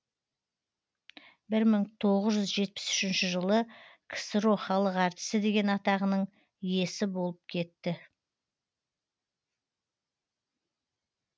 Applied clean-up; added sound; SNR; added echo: none; none; none; none.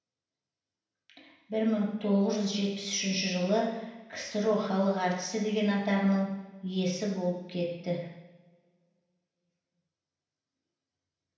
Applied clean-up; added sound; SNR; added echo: none; none; none; reverberation time 0.9 s.